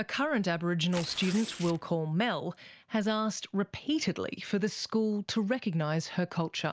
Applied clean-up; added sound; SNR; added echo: none; Tearing; 14 dB; none.